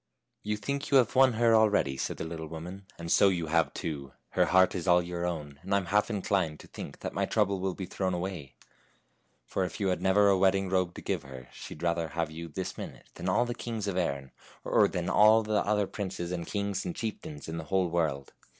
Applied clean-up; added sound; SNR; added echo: none; none; none; none.